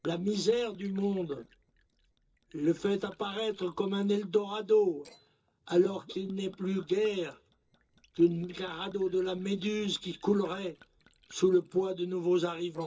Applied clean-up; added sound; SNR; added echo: neural separator model SepFormer DNS4.